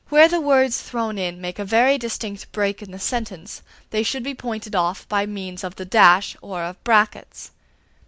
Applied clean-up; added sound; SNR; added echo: none; none; none; none.